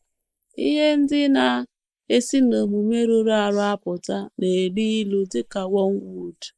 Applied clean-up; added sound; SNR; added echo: neural mask model Resemble Enhance denoiser.